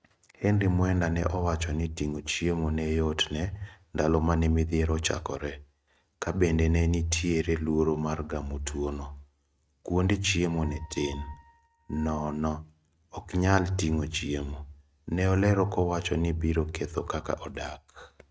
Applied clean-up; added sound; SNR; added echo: neural mask model RNNoise.